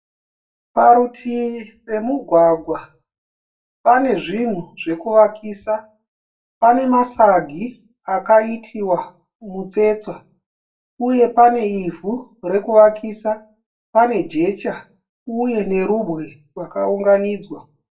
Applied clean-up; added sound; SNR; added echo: none; none; none; reverberation time 0.2 s.